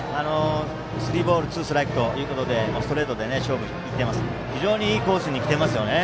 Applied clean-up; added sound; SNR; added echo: none; none; none; none.